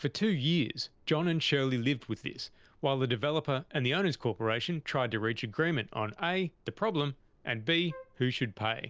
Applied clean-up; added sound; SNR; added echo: none; Wind instrument, woodwind instrument; 20 dB; none.